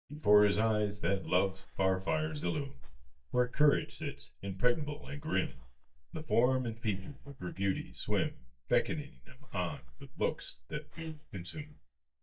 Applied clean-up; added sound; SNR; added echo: neural mask model DeepFilterNet 3.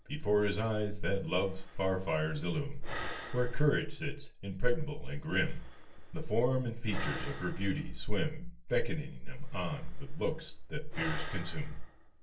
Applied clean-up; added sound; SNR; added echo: none; Breathing; 18 dB; reverberation time 0.3 s.